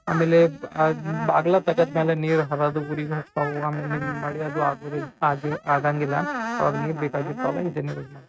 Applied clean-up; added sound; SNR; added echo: neural mask model RNNoise.